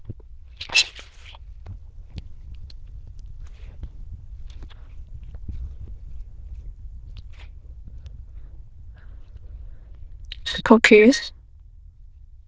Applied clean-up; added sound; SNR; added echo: neural diffusion model UNIVERSE++.